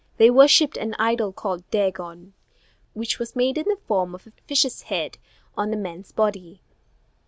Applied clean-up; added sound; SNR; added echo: none; none; none; none.